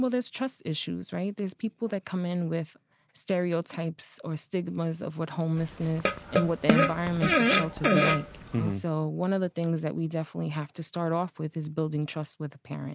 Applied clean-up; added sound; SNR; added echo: none; Fart; -4 dB; none.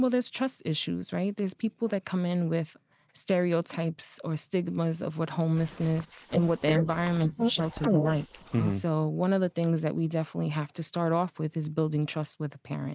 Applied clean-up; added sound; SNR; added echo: neural mask model Resemble Enhance denoiser.